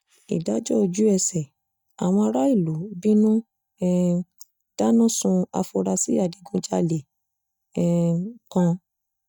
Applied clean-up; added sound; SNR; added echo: neural mask model DeepFilterNet 3.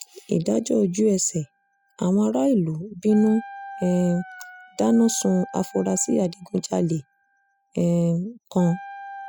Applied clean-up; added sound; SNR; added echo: classical method spectral subtraction.